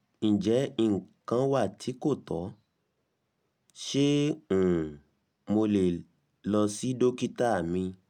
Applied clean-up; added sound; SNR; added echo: none; none; none; none.